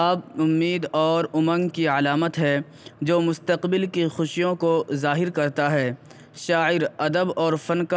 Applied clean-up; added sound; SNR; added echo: none; none; none; none.